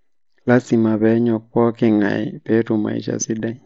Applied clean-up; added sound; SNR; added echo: none; none; none; none.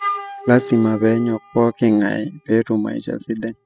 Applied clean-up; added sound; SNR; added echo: classical method spectral subtraction.